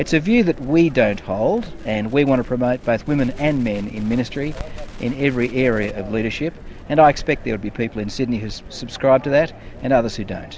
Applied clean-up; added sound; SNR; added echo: none; Crackle; 15 dB; none.